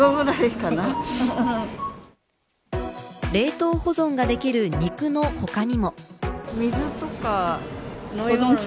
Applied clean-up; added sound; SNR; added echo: none; none; none; none.